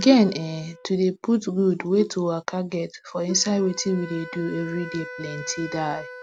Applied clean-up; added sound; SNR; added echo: none; Wind instrument, woodwind instrument + Wind instrument, woodwind instrument; 15 dB; none.